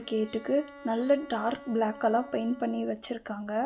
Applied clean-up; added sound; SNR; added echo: none; Bowed string instrument; 19 dB; none.